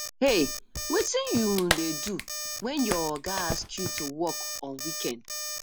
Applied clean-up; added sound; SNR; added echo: none; Alarm + Clapping; 4 dB; none.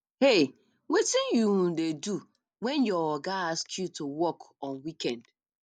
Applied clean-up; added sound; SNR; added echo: none; none; none; none.